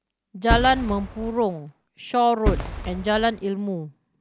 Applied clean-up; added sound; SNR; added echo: none; Fireworks; 4 dB; none.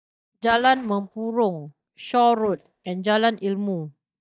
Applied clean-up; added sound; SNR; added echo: neural mask model DeepFilterNet 3.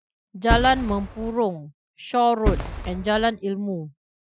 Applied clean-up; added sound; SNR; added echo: classical method Wiener filter.